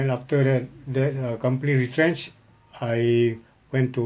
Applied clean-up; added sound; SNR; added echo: none; none; none; none.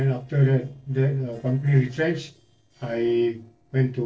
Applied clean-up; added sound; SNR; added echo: neural separator model SepFormer DNS4.